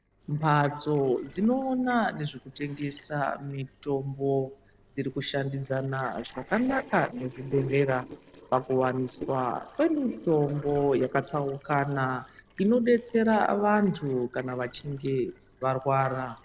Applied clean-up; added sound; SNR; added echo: neural separator model SepFormer DNS4.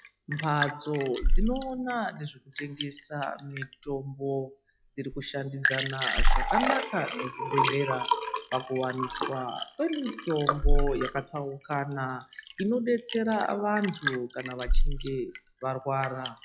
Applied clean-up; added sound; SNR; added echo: classical method log-MMSE.